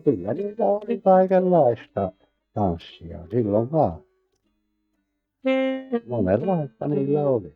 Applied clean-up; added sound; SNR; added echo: neural mask model DeepFilterNet 3.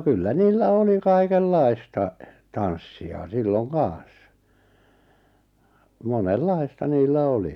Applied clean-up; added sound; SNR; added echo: none; none; none; none.